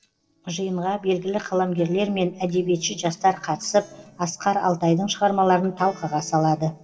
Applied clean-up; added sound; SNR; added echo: neural separator model SepFormer DNS4.